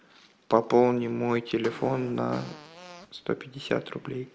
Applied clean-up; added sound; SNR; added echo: none; Fart; 17 dB; none.